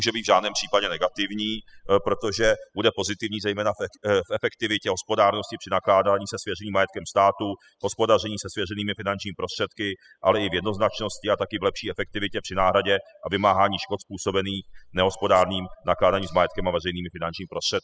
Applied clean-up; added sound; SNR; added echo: classical method spectral subtraction.